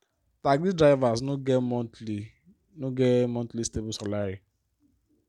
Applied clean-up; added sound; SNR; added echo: none; none; none; none.